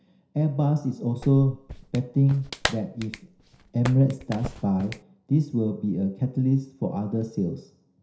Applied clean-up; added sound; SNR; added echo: none; Clapping; 11 dB; reverberation time 0.5 s.